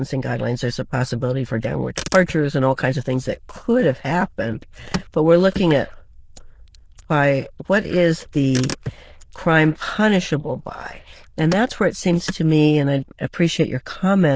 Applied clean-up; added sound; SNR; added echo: neural diffusion model UNIVERSE++.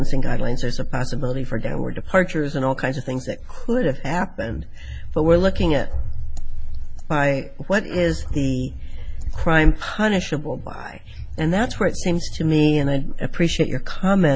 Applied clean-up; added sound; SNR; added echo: none; none; none; none.